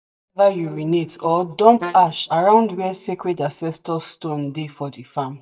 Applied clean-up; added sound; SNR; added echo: neural mask model DeepFilterNet 3.